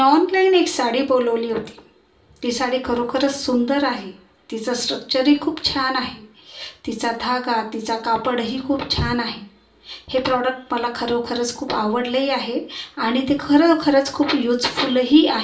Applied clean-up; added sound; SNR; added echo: none; none; none; reverberation time 0.3 s.